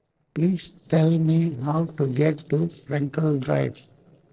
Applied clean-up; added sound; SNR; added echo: neural separator model SepFormer DNS4.